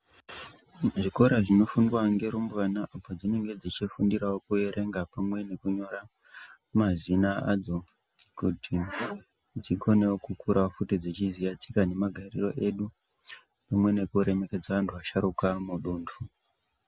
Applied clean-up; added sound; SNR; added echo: none; none; none; none.